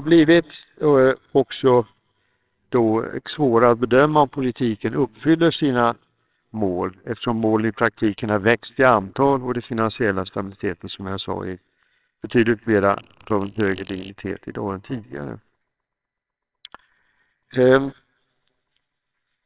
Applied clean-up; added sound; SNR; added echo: neural separator model SepFormer WHAMR!.